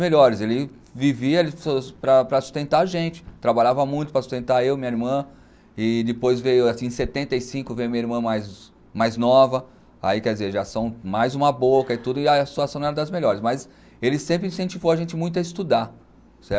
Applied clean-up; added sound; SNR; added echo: none; none; none; none.